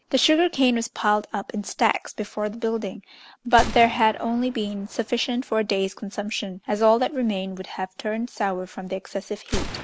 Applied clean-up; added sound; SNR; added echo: none; Gunshot, gunfire; 14 dB; none.